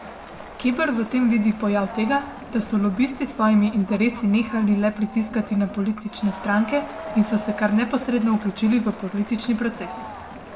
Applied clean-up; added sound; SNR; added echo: none; Crowd; 15 dB; reverberation time 0.6 s.